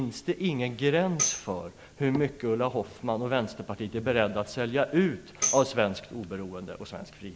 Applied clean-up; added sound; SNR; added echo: none; Tambourine; 6 dB; none.